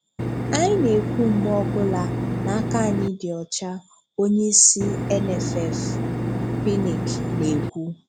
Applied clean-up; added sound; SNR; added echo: none; Engine; 1 dB; none.